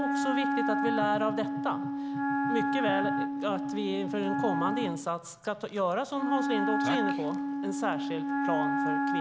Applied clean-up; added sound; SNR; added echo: none; Wind instrument, woodwind instrument; -2 dB; none.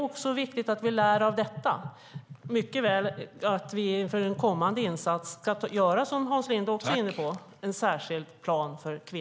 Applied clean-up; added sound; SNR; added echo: none; none; none; none.